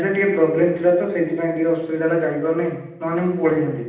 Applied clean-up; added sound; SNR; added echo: none; none; none; reverberation time 0.8 s.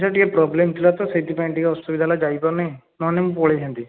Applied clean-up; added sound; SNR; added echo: none; none; none; none.